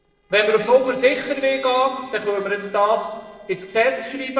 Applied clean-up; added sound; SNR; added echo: neural separator model SepFormer DNS4.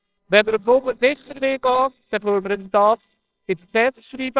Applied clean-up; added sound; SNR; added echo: neural separator model SepFormer WHAMR!.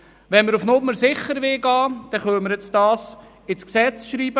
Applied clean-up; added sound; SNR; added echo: none; none; none; none.